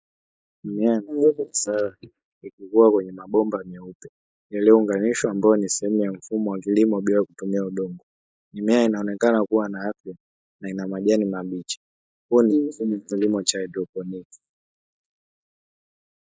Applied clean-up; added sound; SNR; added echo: neural mask model Resemble Enhance denoiser.